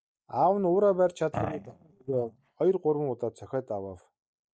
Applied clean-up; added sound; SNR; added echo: neural mask model DeepFilterNet 3.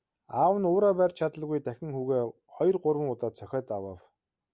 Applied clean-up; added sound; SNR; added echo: none; none; none; none.